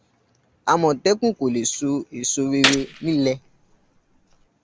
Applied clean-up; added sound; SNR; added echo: none; Gunshot, gunfire; 4 dB; none.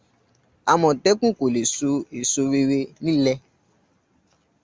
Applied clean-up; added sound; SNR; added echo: none; none; none; none.